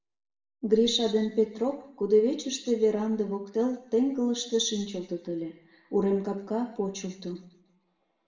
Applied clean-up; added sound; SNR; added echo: none; none; none; reverberation time 0.7 s.